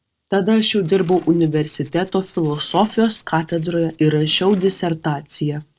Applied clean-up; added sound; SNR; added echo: neural separator model SepFormer DNS4.